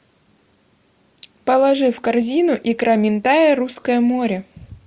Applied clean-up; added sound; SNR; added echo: none; none; none; none.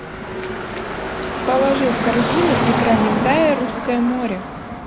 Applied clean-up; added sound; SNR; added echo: none; Car passing by / Traffic noise, roadway noise; 1 dB; none.